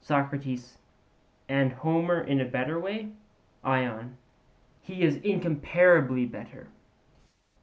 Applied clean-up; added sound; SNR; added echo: none; none; none; none.